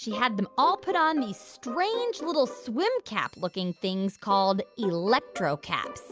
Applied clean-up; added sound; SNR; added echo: none; none; none; none.